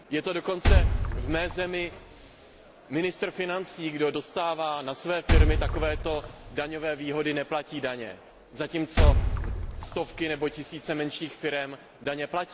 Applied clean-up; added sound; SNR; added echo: none; Liquid; -3 dB; none.